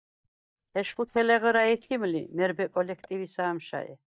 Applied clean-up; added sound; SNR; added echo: neural mask model DeepFilterNet 3.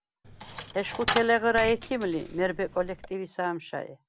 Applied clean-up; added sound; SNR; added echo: none; Coin (dropping); 9 dB; none.